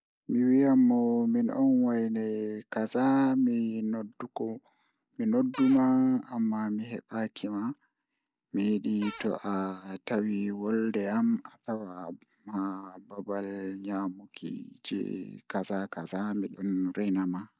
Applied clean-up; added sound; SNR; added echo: none; Cupboard open or close / Door; 15 dB; none.